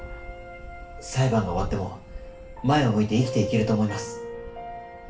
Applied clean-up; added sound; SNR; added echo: none; Fixed-wing aircraft, airplane; 15 dB; reverberation time 0.3 s.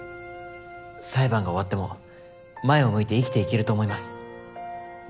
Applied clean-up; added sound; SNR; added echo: none; none; none; none.